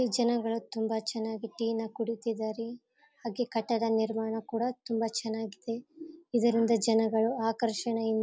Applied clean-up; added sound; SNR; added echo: none; none; none; none.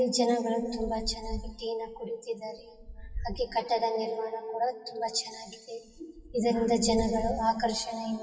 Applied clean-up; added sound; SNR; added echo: classical method WPE with log-MMSE.